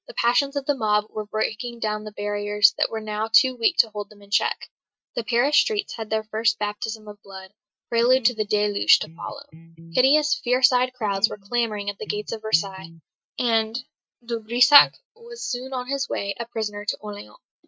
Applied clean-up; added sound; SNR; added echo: classical method Wiener filter.